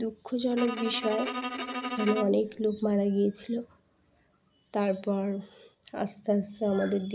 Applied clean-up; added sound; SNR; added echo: none; Bowed string instrument; 7 dB; none.